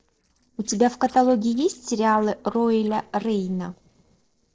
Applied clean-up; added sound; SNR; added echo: neural separator model SepFormer DNS4.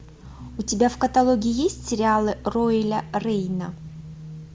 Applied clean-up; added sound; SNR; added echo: none; none; none; none.